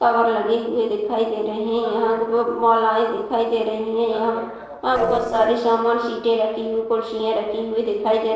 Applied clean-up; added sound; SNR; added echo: neural separator model SepFormer DNS4.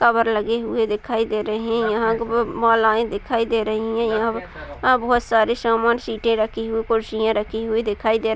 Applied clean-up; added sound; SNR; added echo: none; none; none; none.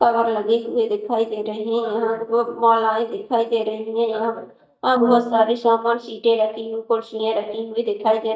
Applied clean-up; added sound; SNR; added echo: neural mask model DeepFilterNet 3.